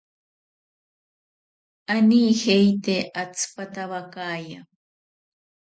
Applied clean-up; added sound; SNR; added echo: none; none; none; none.